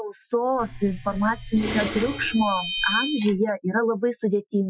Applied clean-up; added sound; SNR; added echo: classical method Wiener filter.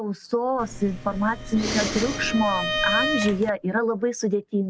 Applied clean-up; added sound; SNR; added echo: none; Respiratory sounds + Bowed string instrument; 4 dB; none.